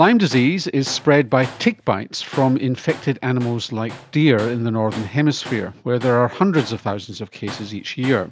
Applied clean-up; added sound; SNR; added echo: none; Tools; 19 dB; none.